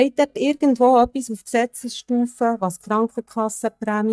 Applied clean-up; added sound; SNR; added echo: neural mask model DeepFilterNet 3.